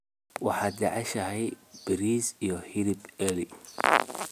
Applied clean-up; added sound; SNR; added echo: none; none; none; none.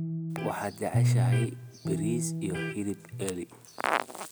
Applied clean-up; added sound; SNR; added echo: none; Electric guitar; -3 dB; none.